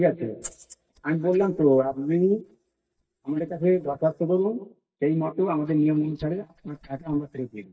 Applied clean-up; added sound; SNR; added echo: neural mask model DeepFilterNet 3.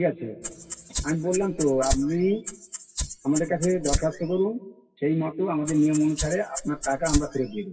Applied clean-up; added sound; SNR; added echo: classical method WPE with log-MMSE.